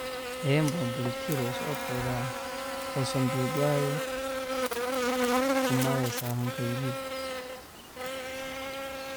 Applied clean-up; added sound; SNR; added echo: none; Buzz; 0 dB; none.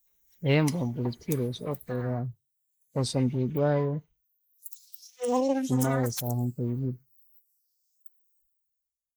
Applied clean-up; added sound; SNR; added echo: neural mask model Resemble Enhance denoiser.